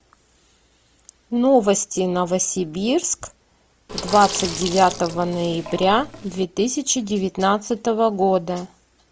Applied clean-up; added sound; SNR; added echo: none; Sink (filling or washing); 10 dB; none.